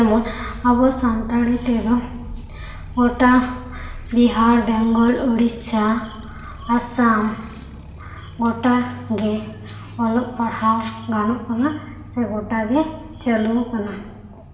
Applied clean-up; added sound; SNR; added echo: none; Motorcycle; 15 dB; reverberation time 1.2 s.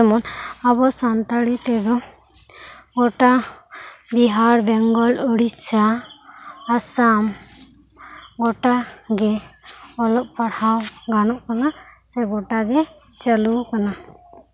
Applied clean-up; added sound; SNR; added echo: none; none; none; none.